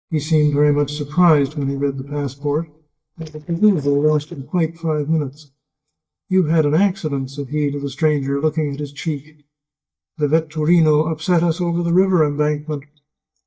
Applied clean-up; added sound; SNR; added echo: neural mask model DeepFilterNet 3.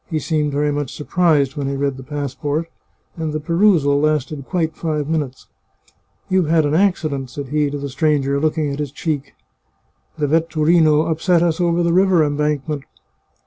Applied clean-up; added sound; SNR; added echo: none; none; none; none.